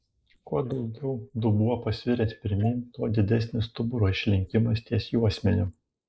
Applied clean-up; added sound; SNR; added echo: neural mask model Resemble Enhance denoiser.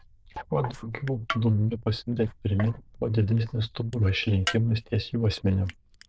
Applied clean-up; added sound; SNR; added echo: neural diffusion model UNIVERSE++.